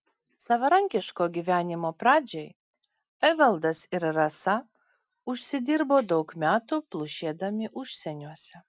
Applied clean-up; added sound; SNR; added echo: none; none; none; none.